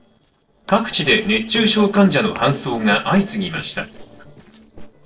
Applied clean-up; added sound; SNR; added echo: neural separator model SepFormer DNS4.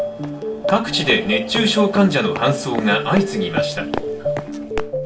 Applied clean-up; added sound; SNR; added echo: none; Run; 12 dB; reverberation time 0.3 s.